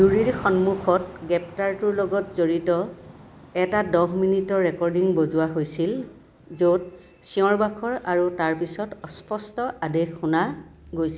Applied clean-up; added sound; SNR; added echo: none; Thunder / Rain; 20 dB; none.